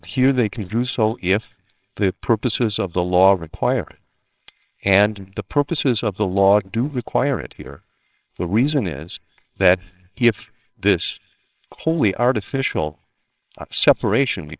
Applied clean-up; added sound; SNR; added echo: neural separator model SepFormer WHAMR!.